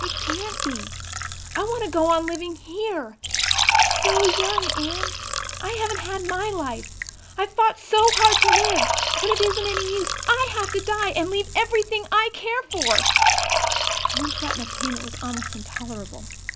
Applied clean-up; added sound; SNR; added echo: none; Fill (with liquid) / Trickle, dribble; -1 dB; none.